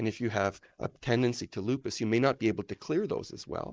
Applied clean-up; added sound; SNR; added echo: neural mask model Resemble Enhance denoiser.